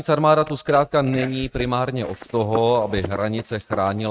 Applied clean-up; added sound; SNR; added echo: neural mask model RNNoise.